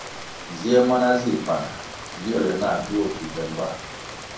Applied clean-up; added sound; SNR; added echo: none; Rain; 12 dB; reverberation time 0.6 s.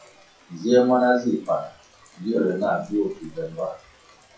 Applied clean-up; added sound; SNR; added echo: classical method WPE with log-MMSE.